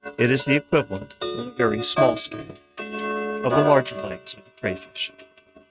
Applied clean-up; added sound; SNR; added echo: neural mask model RNNoise.